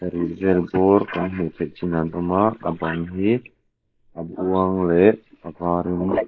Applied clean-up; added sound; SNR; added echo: neural mask model Resemble Enhance denoiser.